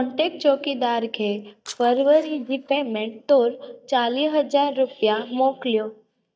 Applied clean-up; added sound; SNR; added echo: neural mask model DeepFilterNet 3.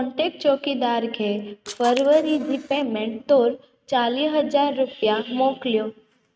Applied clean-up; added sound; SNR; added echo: neural mask model RNNoise.